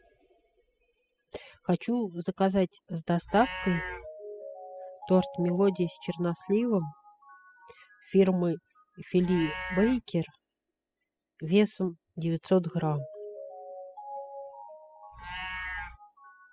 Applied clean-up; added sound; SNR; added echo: classical method spectral subtraction.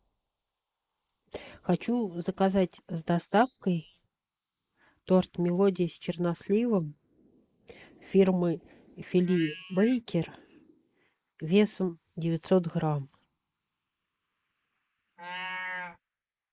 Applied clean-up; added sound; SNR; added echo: neural mask model Resemble Enhance denoiser.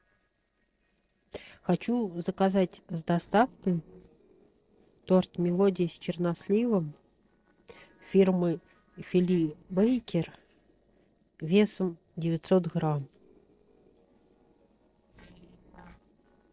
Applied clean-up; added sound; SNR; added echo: neural separator model SepFormer DNS4.